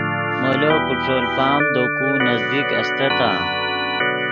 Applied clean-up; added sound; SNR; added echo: none; Organ; -2 dB; none.